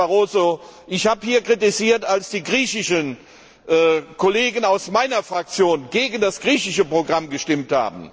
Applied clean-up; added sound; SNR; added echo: none; none; none; none.